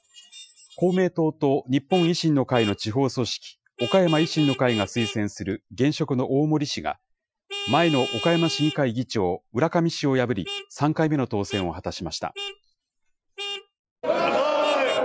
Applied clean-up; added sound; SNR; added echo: classical method Wiener filter.